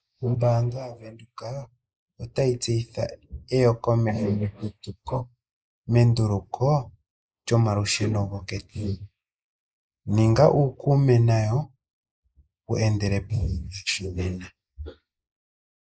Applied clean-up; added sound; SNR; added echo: neural mask model Resemble Enhance denoiser.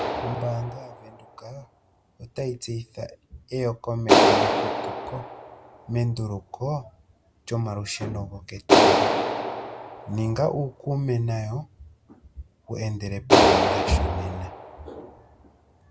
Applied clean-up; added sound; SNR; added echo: none; Clapping; -4 dB; none.